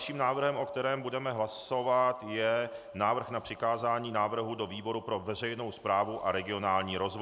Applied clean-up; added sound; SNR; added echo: none; none; none; none.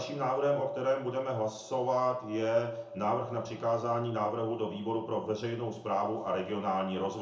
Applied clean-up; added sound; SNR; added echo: none; none; none; reverberation time 0.5 s.